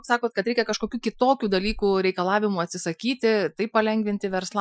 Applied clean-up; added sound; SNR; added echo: classical method Wiener filter.